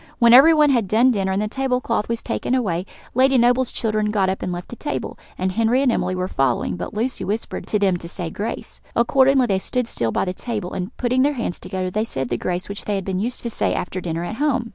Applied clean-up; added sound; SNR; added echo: none; none; none; none.